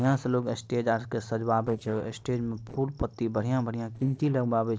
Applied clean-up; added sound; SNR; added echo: neural separator model SepFormer DNS4.